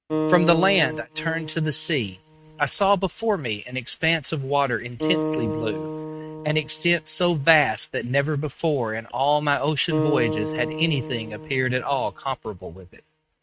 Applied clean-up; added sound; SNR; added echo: neural mask model RNNoise.